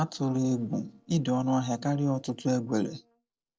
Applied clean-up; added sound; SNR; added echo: neural separator model SepFormer DNS4.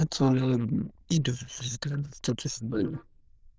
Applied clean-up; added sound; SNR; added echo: neural diffusion model UNIVERSE++.